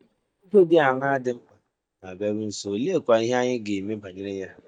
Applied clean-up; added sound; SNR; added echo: neural mask model DeepFilterNet 3.